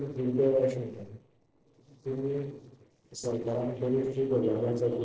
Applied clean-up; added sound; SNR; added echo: neural separator model SepFormer DNS4.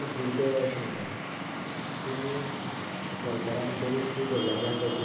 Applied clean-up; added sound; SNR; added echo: none; Traffic noise, roadway noise; 2 dB; reverberation time 0.9 s.